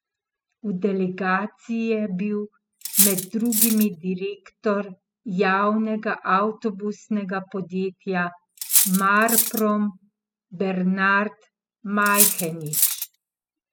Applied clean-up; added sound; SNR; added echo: classical method spectral subtraction.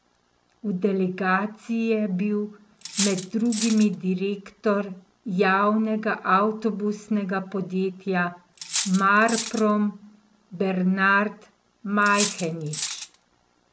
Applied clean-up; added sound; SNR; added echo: none; Cutlery, silverware; -1 dB; none.